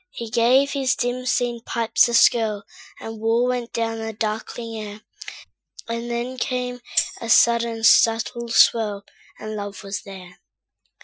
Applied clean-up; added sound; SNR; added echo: classical method Wiener filter.